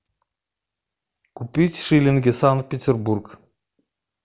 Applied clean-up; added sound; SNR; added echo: none; none; none; none.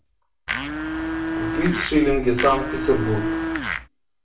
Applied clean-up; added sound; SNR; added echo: none; Domestic sounds, home sounds; 2 dB; reverberation time 0.4 s.